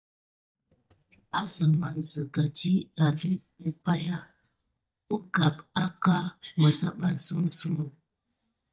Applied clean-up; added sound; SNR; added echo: neural mask model DeepFilterNet 3.